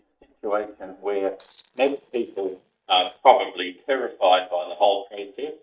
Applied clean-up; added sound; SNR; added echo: neural mask model DeepFilterNet 3.